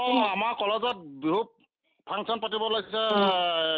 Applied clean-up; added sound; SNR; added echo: neural mask model Resemble Enhance denoiser.